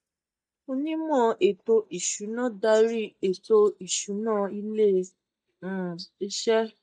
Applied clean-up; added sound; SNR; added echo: neural mask model DeepFilterNet 3.